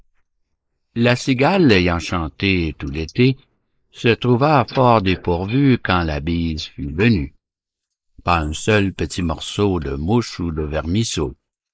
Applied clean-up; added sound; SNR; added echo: neural mask model Resemble Enhance denoiser.